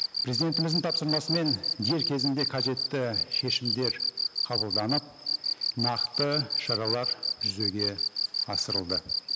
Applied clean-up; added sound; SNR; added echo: none; Cricket; -1 dB; none.